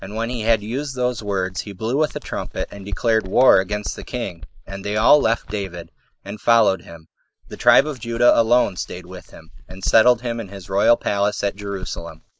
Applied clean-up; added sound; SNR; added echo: neural mask model Resemble Enhance denoiser.